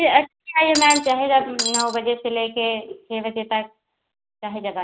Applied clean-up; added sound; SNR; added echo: none; Shatter; 2 dB; none.